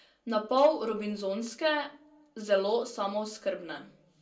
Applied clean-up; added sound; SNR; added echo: none; none; none; reverberation time 0.2 s.